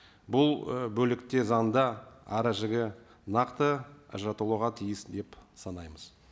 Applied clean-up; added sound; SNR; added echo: none; none; none; none.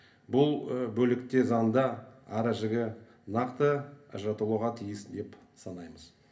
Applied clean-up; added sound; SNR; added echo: none; none; none; reverberation time 0.3 s.